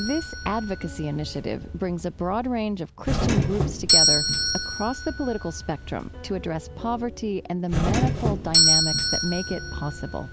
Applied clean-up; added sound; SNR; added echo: none; Doorbell; -3 dB; none.